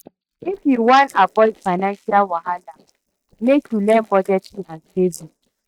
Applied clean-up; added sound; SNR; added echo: neural mask model DeepFilterNet 3.